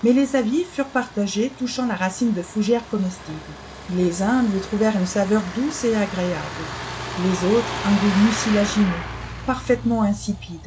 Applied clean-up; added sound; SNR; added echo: none; Truck; 11 dB; none.